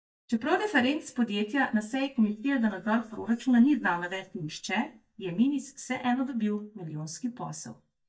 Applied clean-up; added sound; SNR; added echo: neural mask model DeepFilterNet 3.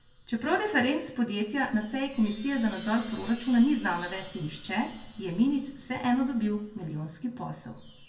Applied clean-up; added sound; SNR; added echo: none; Chime; 12 dB; reverberation time 0.2 s.